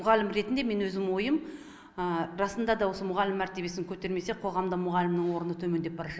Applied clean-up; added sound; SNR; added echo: none; none; none; none.